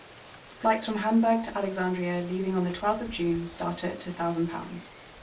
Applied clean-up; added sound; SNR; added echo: none; Rain; 19 dB; reverberation time 0.3 s.